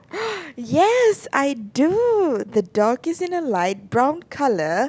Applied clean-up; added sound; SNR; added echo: none; none; none; none.